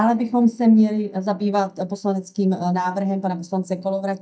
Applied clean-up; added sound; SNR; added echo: neural mask model DeepFilterNet 3.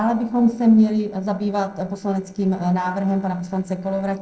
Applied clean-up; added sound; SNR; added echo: neural separator model SepFormer DNS4.